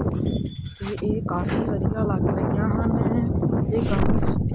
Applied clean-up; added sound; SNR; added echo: none; Slam / Alarm; 9 dB; none.